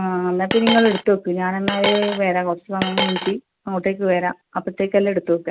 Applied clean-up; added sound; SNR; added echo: none; Coin (dropping); 3 dB; none.